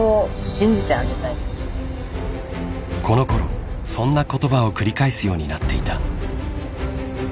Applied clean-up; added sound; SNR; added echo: none; none; none; none.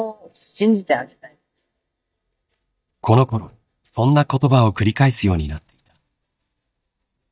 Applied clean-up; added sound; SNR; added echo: neural mask model DeepFilterNet 3.